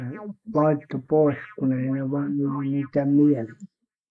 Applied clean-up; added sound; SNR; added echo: neural mask model Resemble Enhance denoiser.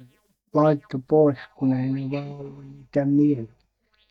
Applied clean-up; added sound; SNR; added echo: neural mask model DeepFilterNet 3.